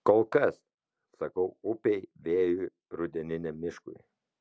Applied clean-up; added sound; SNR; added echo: none; none; none; none.